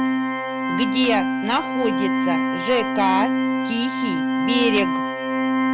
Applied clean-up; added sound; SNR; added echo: none; Organ; -3 dB; none.